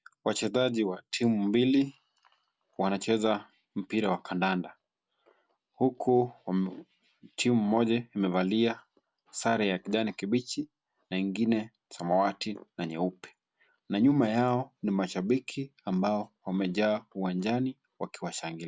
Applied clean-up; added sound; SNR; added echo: none; none; none; none.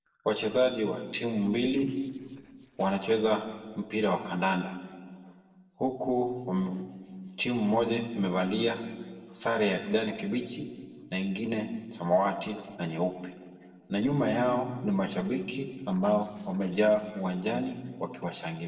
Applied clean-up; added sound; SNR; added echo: neural separator model SepFormer DNS4.